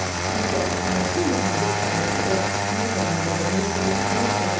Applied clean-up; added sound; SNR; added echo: none; Engine starting; -3 dB; reverberation time 1.0 s.